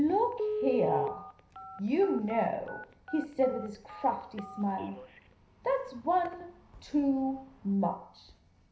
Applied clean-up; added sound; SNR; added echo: none; Telephone; 10 dB; reverberation time 0.5 s.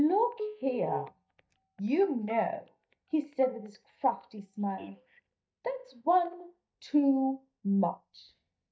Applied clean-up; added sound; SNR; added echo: neural mask model DeepFilterNet 3.